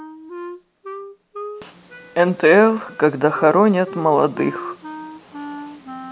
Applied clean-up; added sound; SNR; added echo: none; Wind instrument, woodwind instrument; 15 dB; none.